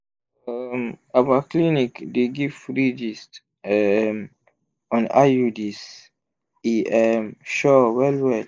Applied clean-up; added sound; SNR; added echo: neural mask model Resemble Enhance denoiser.